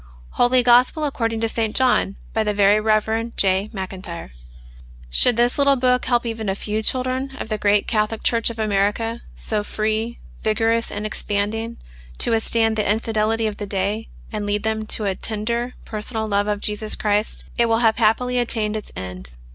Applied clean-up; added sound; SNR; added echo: none; none; none; none.